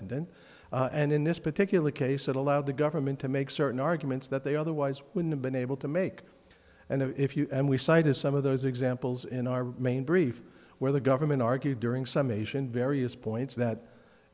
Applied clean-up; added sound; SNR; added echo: none; none; none; none.